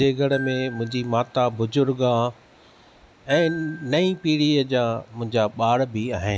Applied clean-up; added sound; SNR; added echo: none; Glockenspiel; 18 dB; none.